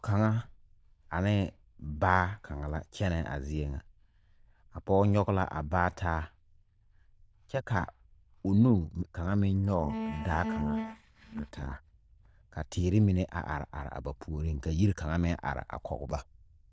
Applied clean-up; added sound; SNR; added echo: neural diffusion model UNIVERSE++.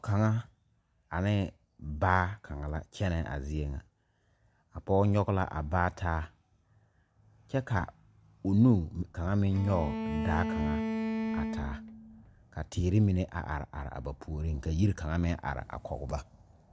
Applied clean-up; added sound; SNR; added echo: none; Bowed string instrument; 4 dB; none.